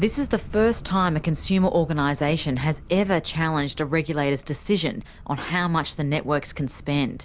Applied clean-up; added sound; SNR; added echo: none; none; none; none.